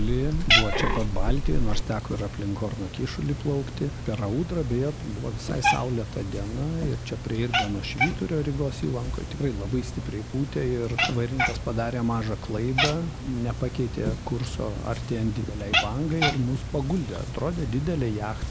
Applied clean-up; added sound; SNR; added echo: none; Cat; 0 dB; none.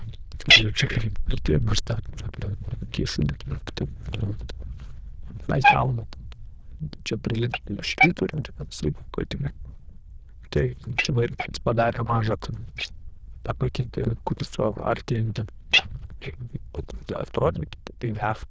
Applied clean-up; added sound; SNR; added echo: neural diffusion model UNIVERSE++.